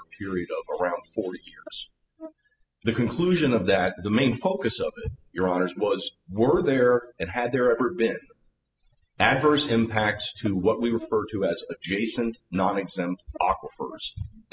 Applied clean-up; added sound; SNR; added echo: classical method spectral subtraction.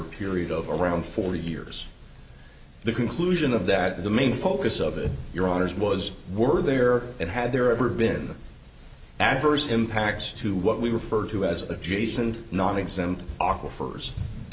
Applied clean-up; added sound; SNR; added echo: none; none; none; none.